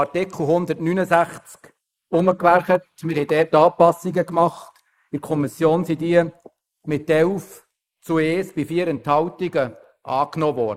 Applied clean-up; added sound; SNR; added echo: neural mask model Resemble Enhance denoiser.